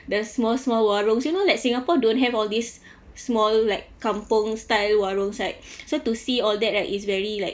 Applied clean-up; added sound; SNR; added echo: none; none; none; none.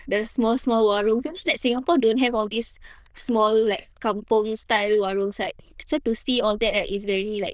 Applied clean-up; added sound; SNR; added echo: neural diffusion model UNIVERSE++.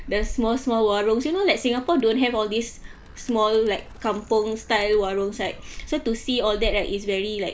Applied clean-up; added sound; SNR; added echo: none; Animal; 13 dB; none.